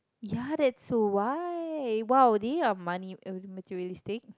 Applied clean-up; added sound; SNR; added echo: none; none; none; none.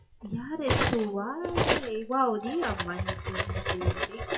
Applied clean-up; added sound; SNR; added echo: classical method WPE with log-MMSE.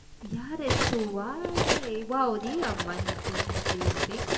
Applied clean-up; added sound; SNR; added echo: none; Cutlery, silverware; -2 dB; reverberation time 1.8 s.